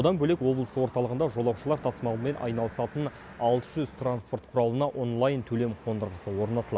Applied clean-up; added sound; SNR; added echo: none; none; none; none.